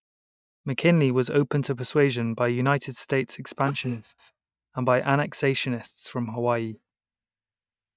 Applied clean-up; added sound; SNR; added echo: neural mask model DeepFilterNet 3.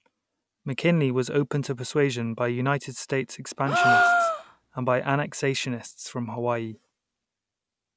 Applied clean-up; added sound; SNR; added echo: none; Gasp; -3 dB; none.